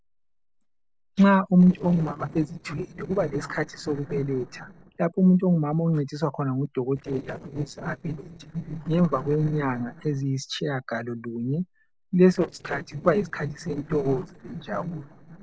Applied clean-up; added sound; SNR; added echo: neural separator model SepFormer DNS4.